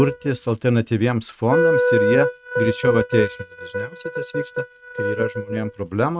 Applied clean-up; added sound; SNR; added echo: neural mask model RNNoise.